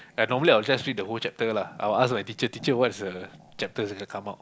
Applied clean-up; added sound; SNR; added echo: none; none; none; none.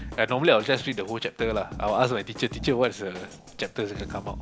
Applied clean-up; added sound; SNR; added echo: none; Drum kit; 14 dB; none.